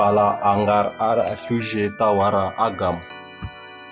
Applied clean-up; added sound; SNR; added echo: none; Organ; 18 dB; none.